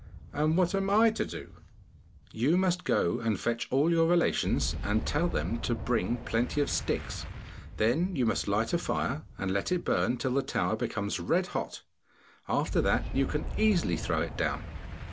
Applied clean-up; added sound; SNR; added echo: none; Boom; 10 dB; none.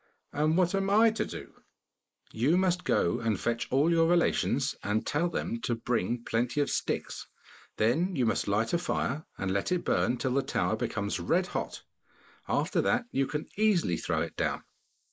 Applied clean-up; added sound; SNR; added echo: neural mask model Resemble Enhance denoiser.